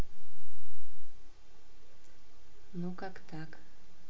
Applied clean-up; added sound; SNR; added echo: none; none; none; reverberation time 2.1 s.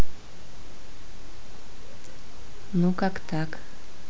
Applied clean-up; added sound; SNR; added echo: none; none; none; none.